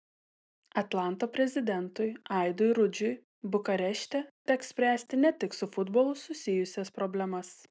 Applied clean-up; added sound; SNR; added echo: none; none; none; none.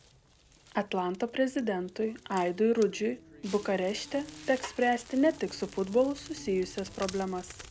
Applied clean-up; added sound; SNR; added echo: none; Snare drum + Crackle; 18 dB; none.